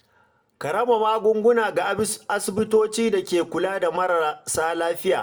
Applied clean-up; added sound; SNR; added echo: none; none; none; reverberation time 0.3 s.